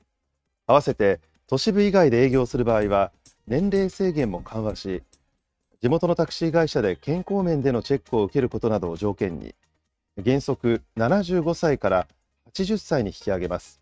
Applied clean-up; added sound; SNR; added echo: neural mask model RNNoise.